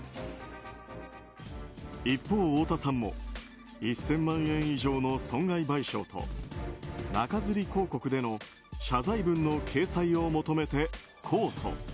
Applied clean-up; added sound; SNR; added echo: none; none; none; none.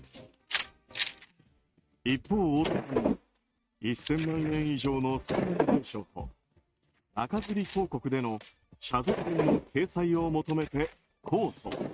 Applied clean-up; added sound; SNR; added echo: neural mask model RNNoise.